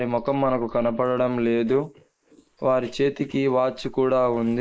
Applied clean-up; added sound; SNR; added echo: neural mask model Resemble Enhance denoiser.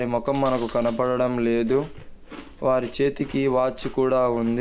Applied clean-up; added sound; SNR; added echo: none; Chewing, mastication; 16 dB; none.